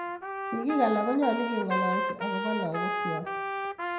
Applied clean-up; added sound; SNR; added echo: none; Trumpet; 1 dB; reverberation time 0.8 s.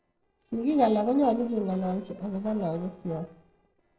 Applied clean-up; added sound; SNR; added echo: neural separator model SepFormer DNS4.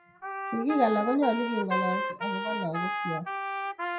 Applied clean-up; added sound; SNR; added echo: classical method WPE with log-MMSE.